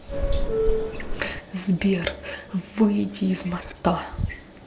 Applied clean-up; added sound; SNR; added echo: neural separator model SepFormer DNS4.